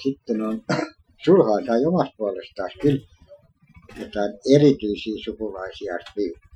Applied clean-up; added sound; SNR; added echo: classical method Wiener filter.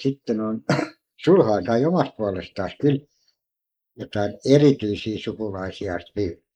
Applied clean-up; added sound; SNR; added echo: neural mask model Resemble Enhance denoiser.